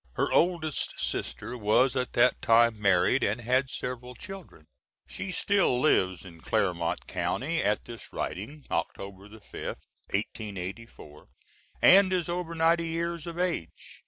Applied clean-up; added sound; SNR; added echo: none; none; none; none.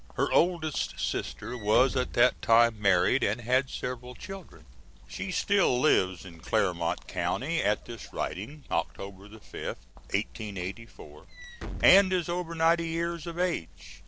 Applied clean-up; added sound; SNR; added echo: none; Walk, footsteps / Slam + Crackle; 15 dB; none.